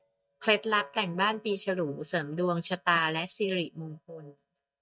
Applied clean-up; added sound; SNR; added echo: neural mask model DeepFilterNet 3.